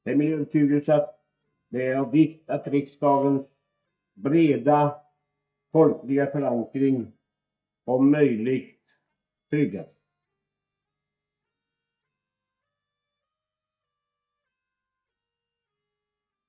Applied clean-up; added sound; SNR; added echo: neural mask model DeepFilterNet 3.